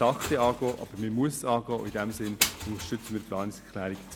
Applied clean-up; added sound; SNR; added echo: none; Engine; 8 dB; none.